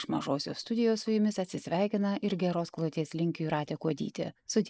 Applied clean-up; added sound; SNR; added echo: neural mask model Resemble Enhance denoiser.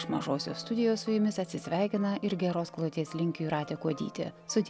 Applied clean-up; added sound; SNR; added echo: none; Wind instrument, woodwind instrument; 20 dB; none.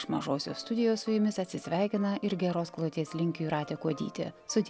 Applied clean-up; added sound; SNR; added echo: none; none; none; none.